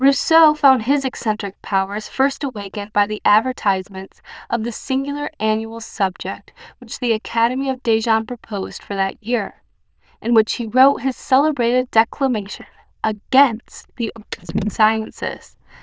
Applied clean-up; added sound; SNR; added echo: neural diffusion model UNIVERSE++.